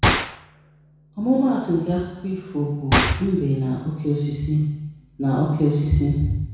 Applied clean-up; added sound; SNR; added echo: none; Gunshot, gunfire; 5 dB; reverberation time 1.1 s.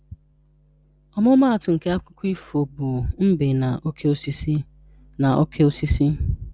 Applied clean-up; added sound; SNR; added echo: none; none; none; none.